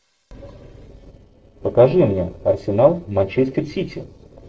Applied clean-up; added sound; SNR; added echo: neural separator model SepFormer DNS4.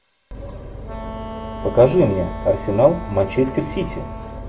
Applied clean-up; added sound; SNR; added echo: none; Wind instrument, woodwind instrument; 14 dB; reverberation time 0.3 s.